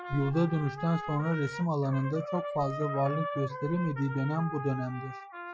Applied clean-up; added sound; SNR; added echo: classical method Wiener filter.